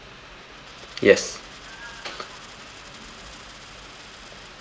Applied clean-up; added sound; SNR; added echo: none; Coin (dropping); 19 dB; none.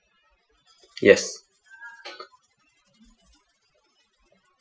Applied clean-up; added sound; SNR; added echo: classical method Wiener filter.